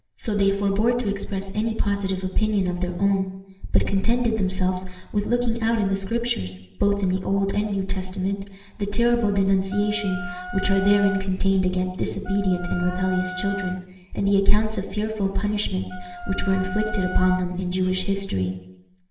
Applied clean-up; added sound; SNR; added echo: none; Wind instrument, woodwind instrument; 13 dB; reverberation time 0.8 s.